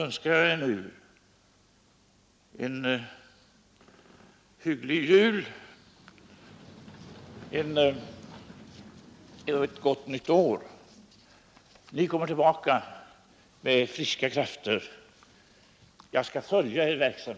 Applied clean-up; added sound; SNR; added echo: none; none; none; none.